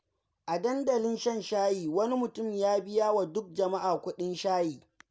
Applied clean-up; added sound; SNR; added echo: none; none; none; none.